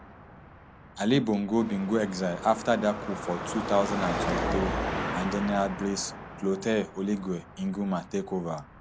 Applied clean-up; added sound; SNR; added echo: none; Car passing by / Traffic noise, roadway noise / Engine; 6 dB; none.